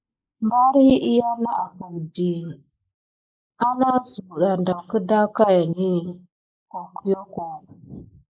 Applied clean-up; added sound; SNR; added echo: neural mask model Resemble Enhance denoiser.